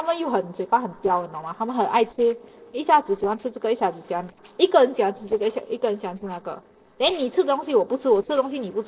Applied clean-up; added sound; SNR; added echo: neural separator model SepFormer DNS4.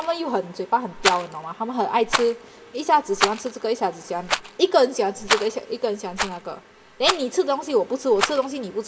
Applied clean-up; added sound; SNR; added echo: none; Rattle; 6 dB; reverberation time 1.1 s.